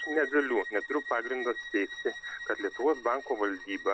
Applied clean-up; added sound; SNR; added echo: none; Bowed string instrument; 10 dB; none.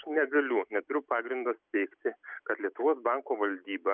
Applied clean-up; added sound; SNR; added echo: none; none; none; none.